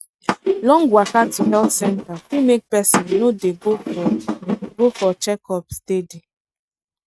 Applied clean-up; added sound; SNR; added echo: neural mask model RNNoise.